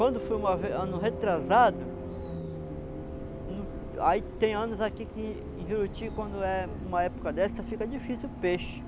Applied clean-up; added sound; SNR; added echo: none; Bus + Mallet percussion; 7 dB; none.